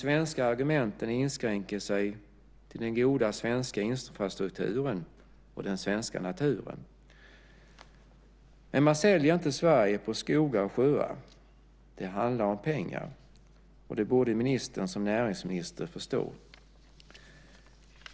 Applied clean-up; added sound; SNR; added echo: none; none; none; none.